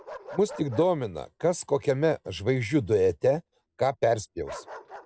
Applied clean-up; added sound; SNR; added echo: none; Bark; 20 dB; none.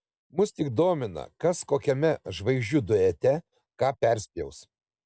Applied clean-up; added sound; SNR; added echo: none; none; none; none.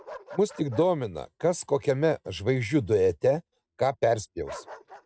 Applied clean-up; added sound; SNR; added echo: neural mask model RNNoise.